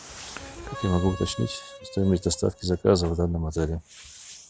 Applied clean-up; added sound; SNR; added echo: none; Harmonica; 16 dB; none.